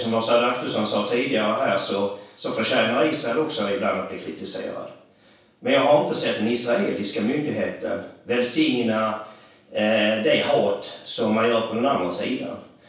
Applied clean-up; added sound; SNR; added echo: none; none; none; reverberation time 0.7 s.